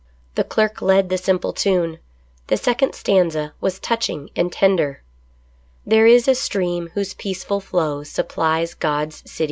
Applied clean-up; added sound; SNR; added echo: none; none; none; none.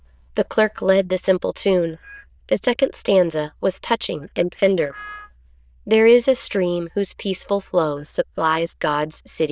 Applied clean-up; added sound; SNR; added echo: neural diffusion model UNIVERSE++.